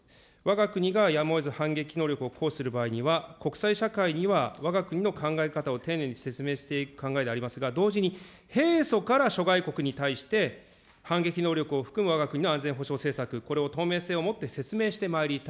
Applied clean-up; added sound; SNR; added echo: none; none; none; none.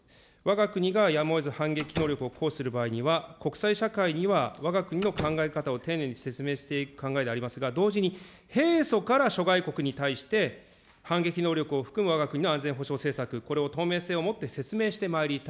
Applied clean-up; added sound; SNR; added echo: none; Slam; 13 dB; none.